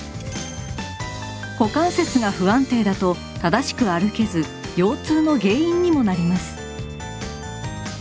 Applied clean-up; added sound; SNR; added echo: none; none; none; none.